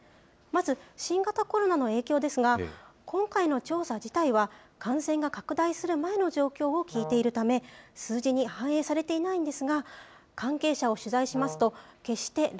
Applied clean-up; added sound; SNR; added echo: none; Brass instrument; 11 dB; none.